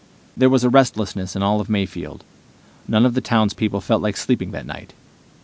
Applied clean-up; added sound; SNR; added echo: none; none; none; none.